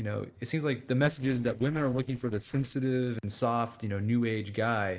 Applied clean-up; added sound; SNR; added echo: neural separator model SepFormer DNS4.